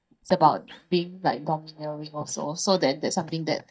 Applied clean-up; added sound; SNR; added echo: neural mask model DeepFilterNet 3.